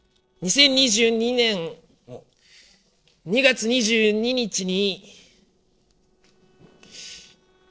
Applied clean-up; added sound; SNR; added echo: neural separator model SepFormer DNS4.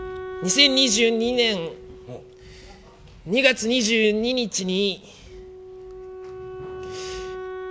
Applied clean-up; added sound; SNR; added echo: none; Wind instrument, woodwind instrument; 13 dB; none.